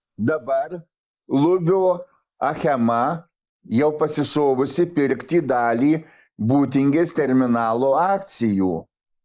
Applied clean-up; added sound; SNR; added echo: neural mask model Resemble Enhance denoiser.